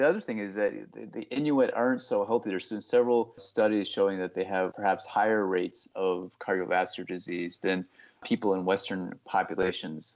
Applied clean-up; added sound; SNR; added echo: none; none; none; none.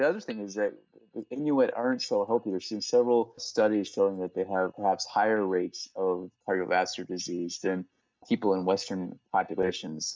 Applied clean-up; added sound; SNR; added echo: neural mask model DeepFilterNet 3.